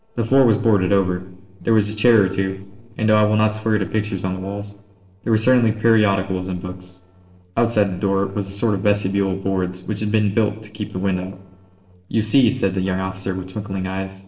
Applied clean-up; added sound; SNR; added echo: neural separator model SepFormer DNS4.